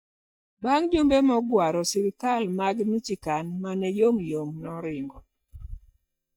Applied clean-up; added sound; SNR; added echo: neural mask model DeepFilterNet 3.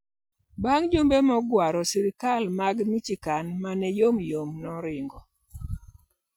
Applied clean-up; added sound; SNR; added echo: none; none; none; none.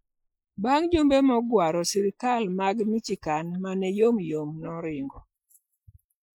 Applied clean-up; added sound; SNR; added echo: neural mask model Resemble Enhance denoiser.